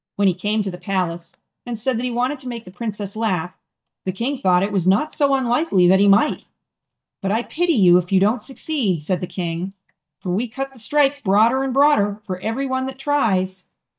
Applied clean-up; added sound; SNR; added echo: neural mask model DeepFilterNet 3.